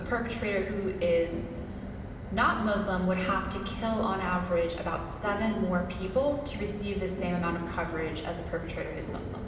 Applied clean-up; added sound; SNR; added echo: none; Fire; 9 dB; reverberation time 1.3 s.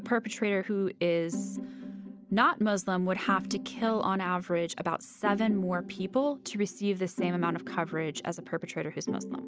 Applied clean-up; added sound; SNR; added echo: none; none; none; none.